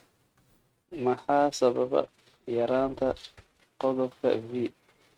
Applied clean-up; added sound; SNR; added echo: neural mask model RNNoise.